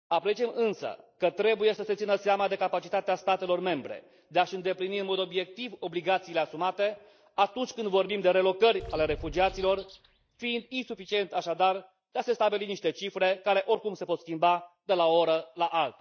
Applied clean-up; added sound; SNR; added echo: neural mask model DeepFilterNet 3.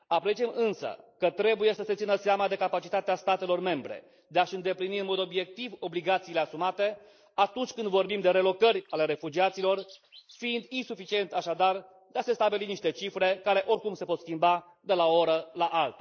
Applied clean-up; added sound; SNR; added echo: neural mask model Resemble Enhance denoiser.